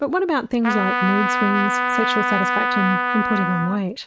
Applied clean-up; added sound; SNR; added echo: neural mask model RNNoise.